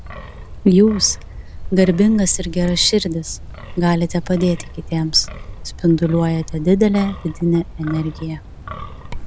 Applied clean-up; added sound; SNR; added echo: none; Wind; 12 dB; none.